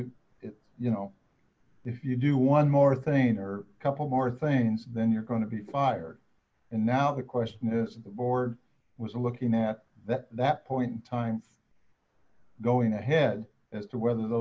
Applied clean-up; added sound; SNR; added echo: none; none; none; none.